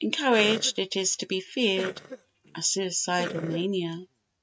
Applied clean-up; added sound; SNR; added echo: neural mask model RNNoise.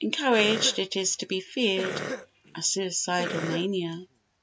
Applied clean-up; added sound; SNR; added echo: none; Cough; 9 dB; none.